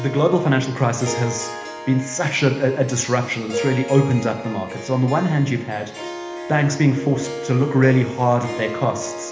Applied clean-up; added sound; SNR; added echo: none; Harp; 11 dB; reverberation time 1.0 s.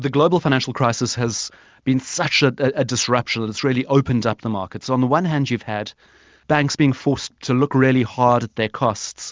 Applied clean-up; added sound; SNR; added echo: none; none; none; none.